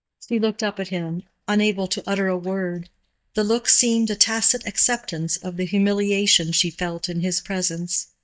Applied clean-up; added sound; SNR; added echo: neural mask model DeepFilterNet 3.